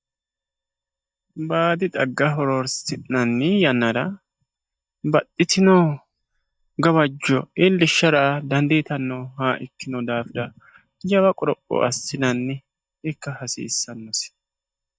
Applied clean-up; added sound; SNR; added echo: neural mask model DeepFilterNet 3.